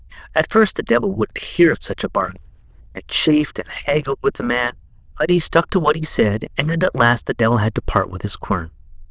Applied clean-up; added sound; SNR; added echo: neural diffusion model UNIVERSE++.